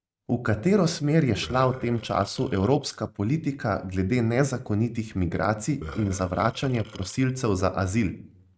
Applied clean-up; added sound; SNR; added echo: neural mask model RNNoise.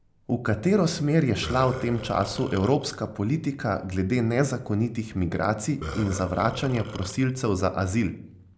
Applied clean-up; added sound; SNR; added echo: none; Burping, eructation; 12 dB; none.